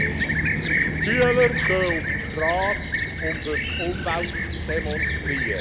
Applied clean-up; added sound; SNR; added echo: none; Fixed-wing aircraft, airplane; -2 dB; none.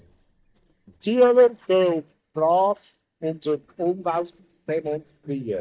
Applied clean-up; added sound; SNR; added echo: neural mask model DeepFilterNet 3.